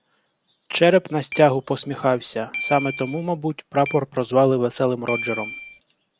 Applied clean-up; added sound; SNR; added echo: none; Keyboard (musical); 10 dB; none.